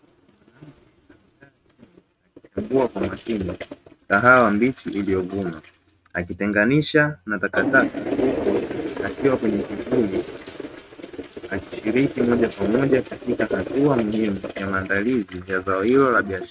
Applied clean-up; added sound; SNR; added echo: neural mask model RNNoise.